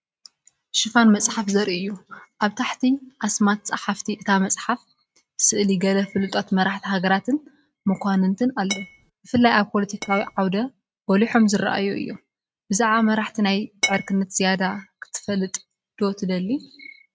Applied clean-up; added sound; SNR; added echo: neural mask model RNNoise.